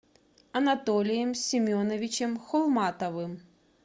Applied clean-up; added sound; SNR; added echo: none; none; none; none.